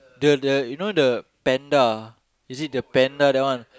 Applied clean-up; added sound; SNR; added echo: none; none; none; none.